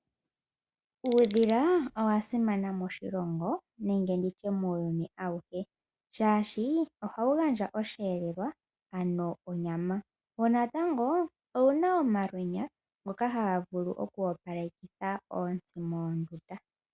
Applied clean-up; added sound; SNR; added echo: none; Alarm; 6 dB; none.